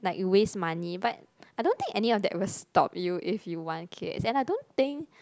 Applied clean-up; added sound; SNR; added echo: none; none; none; none.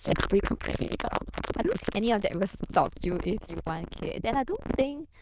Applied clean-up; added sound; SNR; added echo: neural diffusion model UNIVERSE++.